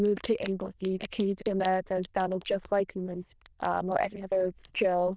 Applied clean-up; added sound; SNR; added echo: neural diffusion model UNIVERSE++.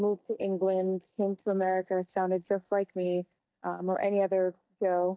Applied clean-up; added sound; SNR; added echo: neural mask model DeepFilterNet 3.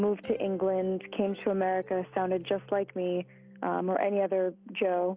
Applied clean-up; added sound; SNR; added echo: none; none; none; none.